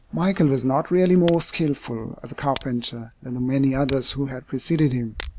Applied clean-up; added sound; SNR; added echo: none; Tick; 15 dB; none.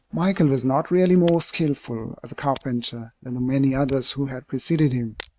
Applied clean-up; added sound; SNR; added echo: neural mask model RNNoise.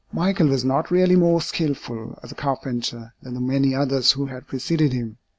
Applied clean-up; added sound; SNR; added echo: none; none; none; none.